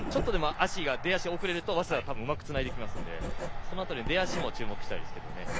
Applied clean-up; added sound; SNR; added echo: none; Writing; 0 dB; none.